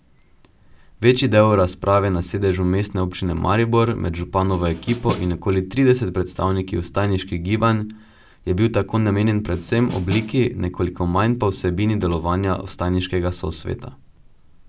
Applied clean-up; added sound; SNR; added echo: none; Snare drum; 12 dB; none.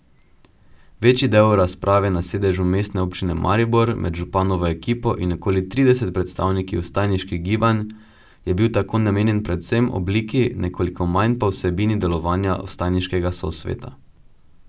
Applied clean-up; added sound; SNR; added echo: none; none; none; none.